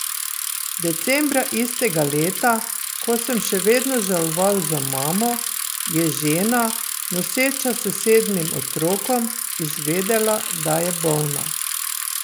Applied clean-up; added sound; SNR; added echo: none; Bicycle; 3 dB; none.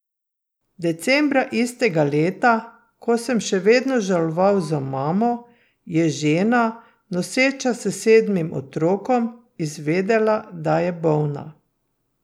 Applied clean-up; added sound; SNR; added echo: none; none; none; none.